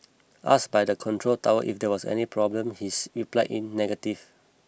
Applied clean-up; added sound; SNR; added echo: none; none; none; none.